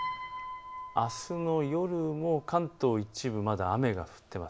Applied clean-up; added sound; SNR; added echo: none; Piano; 13 dB; none.